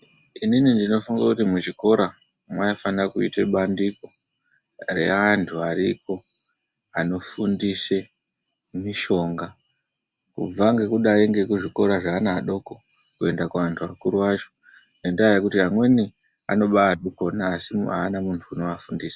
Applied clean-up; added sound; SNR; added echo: none; none; none; none.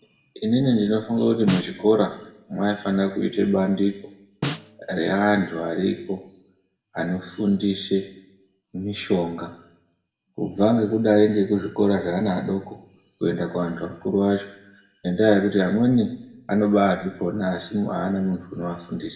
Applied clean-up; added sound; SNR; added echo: none; Snare drum; 10 dB; reverberation time 0.8 s.